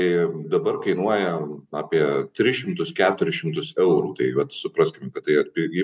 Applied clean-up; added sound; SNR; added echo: none; none; none; none.